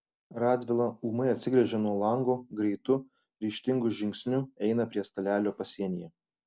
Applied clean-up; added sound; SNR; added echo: none; none; none; none.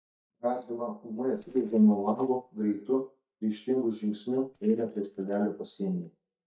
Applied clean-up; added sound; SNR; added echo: neural mask model DeepFilterNet 3.